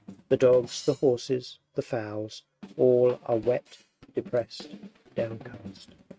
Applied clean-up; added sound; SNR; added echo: neural mask model RNNoise.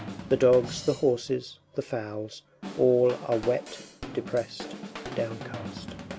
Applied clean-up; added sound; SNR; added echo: none; Drum / Drum kit; 13 dB; none.